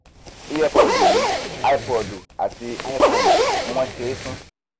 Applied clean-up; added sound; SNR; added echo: none; Zipper (clothing); -4 dB; none.